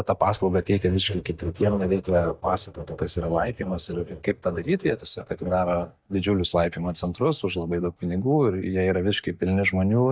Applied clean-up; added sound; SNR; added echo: neural mask model DeepFilterNet 3.